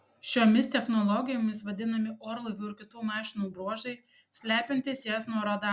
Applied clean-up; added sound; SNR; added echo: none; none; none; none.